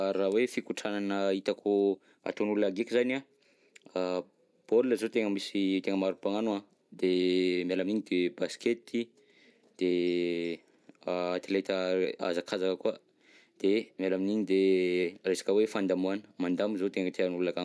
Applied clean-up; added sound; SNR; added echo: none; none; none; none.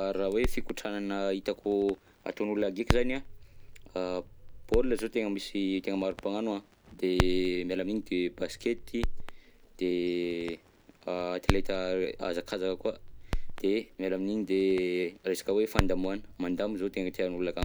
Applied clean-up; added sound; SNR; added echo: none; Crackle; 4 dB; none.